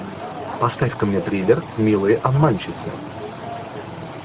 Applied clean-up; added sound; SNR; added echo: none; none; none; none.